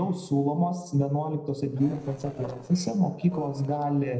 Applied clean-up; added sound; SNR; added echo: neural separator model SepFormer DNS4.